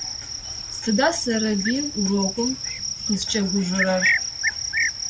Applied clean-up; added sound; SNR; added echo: none; Cricket; 2 dB; none.